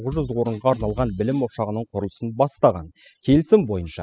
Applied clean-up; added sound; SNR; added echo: classical method spectral subtraction.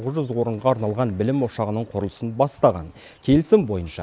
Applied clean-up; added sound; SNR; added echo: none; none; none; none.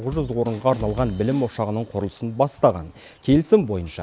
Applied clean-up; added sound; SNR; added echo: none; Bass drum / Drum kit; 17 dB; none.